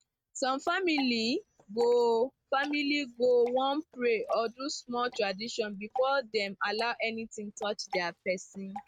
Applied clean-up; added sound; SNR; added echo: neural mask model RNNoise.